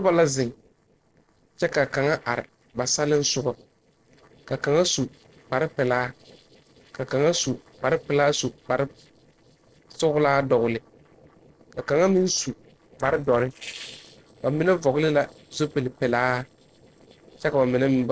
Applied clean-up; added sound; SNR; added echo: neural separator model SepFormer DNS4.